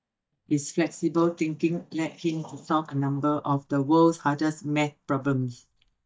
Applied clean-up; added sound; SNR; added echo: neural mask model DeepFilterNet 3.